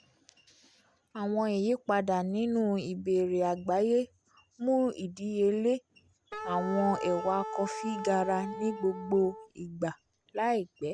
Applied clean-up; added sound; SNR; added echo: none; Wind instrument, woodwind instrument; 9 dB; none.